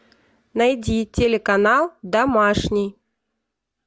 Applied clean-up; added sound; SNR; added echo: none; none; none; none.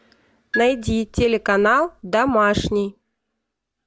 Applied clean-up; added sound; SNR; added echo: none; Marimba, xylophone; 13 dB; none.